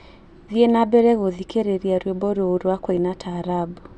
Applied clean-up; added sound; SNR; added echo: none; none; none; none.